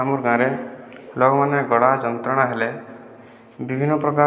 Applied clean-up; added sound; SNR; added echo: none; none; none; none.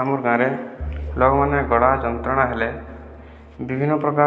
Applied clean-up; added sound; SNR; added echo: none; Bowed string instrument; 12 dB; none.